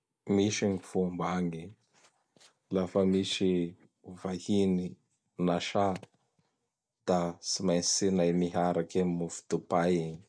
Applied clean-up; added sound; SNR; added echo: none; none; none; none.